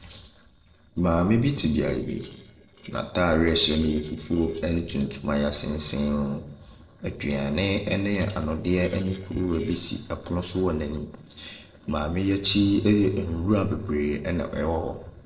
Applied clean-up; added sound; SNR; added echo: neural separator model SepFormer DNS4.